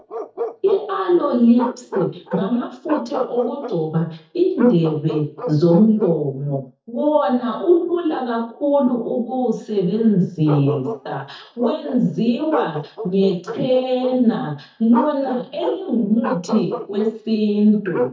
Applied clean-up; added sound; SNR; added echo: neural mask model DeepFilterNet 3.